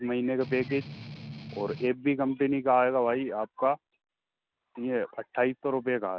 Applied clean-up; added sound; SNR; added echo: none; Strum; 12 dB; none.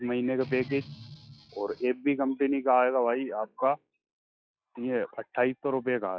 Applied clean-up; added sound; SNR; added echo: classical method log-MMSE.